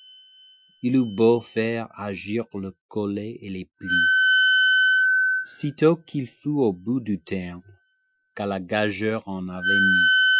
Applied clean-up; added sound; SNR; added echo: classical method Wiener filter.